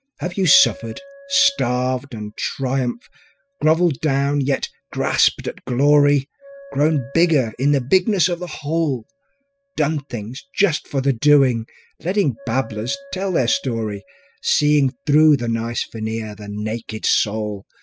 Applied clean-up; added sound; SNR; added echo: classical method spectral subtraction.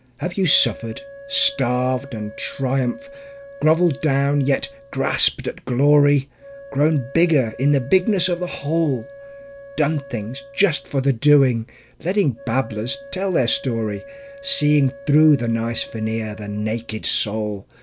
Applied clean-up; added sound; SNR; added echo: none; Wind instrument, woodwind instrument; 19 dB; none.